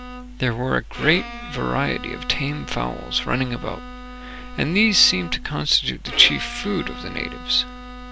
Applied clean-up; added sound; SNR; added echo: none; Bowed string instrument; 13 dB; none.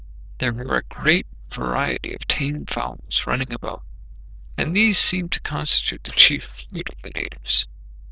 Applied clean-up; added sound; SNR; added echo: neural diffusion model UNIVERSE++.